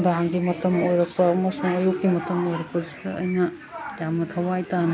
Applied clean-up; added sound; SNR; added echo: none; none; none; none.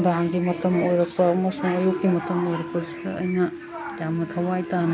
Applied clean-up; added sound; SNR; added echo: none; Wind instrument, woodwind instrument; 14 dB; none.